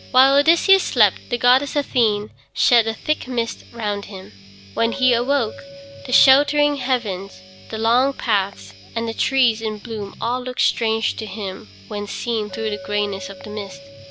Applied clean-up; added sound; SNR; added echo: none; Chink, clink + Guitar; 18 dB; none.